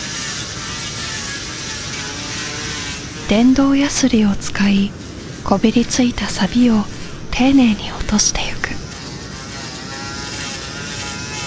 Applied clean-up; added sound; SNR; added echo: none; none; none; none.